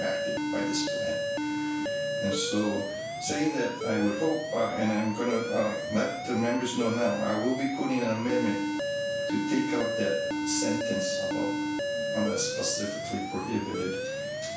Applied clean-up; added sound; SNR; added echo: none; Alarm; 2 dB; reverberation time 0.7 s.